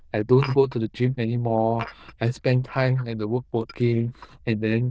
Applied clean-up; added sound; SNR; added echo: neural diffusion model UNIVERSE++.